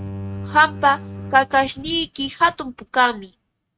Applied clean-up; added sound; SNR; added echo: neural mask model RNNoise.